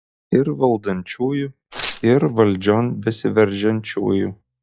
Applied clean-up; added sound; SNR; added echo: classical method log-MMSE.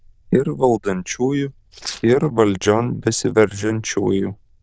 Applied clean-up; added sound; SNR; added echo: neural diffusion model UNIVERSE++.